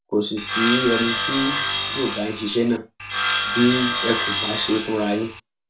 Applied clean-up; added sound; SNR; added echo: none; Sawing; 1 dB; reverberation time 0.3 s.